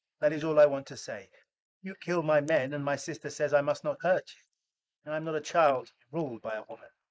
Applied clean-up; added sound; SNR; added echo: neural mask model Resemble Enhance denoiser.